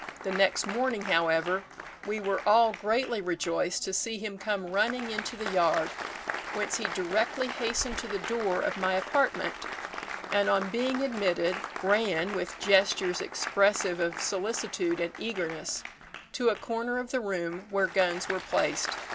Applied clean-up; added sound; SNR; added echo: none; Applause; 10 dB; none.